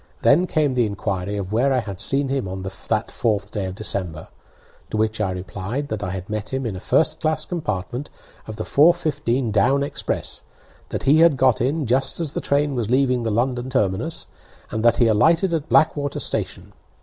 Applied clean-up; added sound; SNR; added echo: none; none; none; none.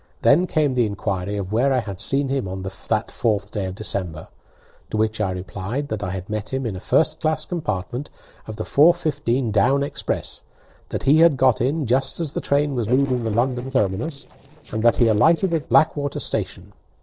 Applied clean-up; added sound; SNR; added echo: neural separator model SepFormer DNS4.